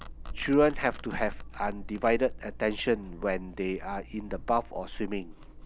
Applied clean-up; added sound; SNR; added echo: none; Domestic sounds, home sounds; 9 dB; none.